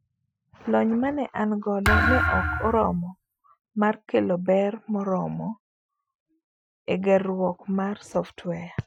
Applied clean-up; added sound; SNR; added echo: classical method Wiener filter.